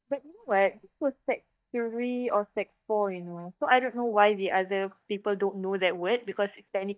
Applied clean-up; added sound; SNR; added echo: neural mask model DeepFilterNet 3.